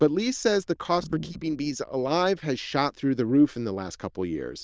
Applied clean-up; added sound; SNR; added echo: neural diffusion model UNIVERSE++.